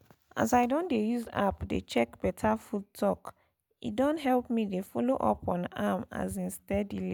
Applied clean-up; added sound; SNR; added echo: none; none; none; none.